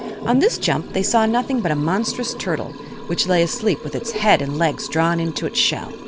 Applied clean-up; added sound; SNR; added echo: none; Liquid; 12 dB; none.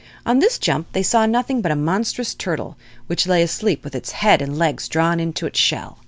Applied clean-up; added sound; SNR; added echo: none; none; none; none.